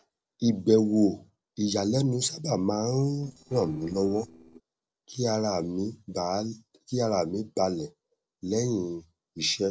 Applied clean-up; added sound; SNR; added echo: neural separator model SepFormer DNS4.